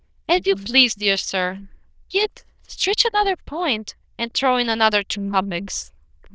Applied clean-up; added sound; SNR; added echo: neural diffusion model UNIVERSE++.